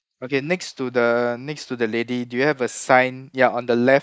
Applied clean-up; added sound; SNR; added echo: neural mask model Resemble Enhance denoiser.